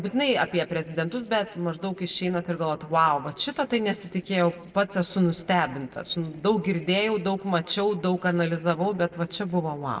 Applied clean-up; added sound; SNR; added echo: neural separator model SepFormer DNS4.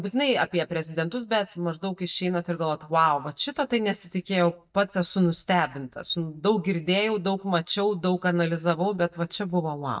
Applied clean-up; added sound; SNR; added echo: neural mask model DeepFilterNet 3.